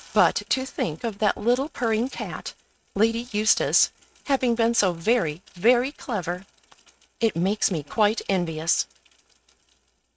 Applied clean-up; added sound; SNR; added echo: neural mask model RNNoise.